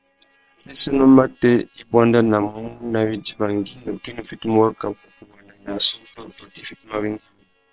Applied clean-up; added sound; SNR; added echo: neural separator model SepFormer WHAM!.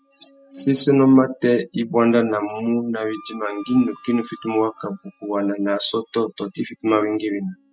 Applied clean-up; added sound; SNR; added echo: classical method spectral subtraction.